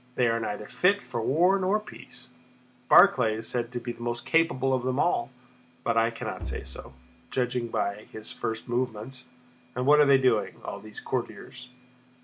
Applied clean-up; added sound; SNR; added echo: none; Bowed string instrument; 10 dB; none.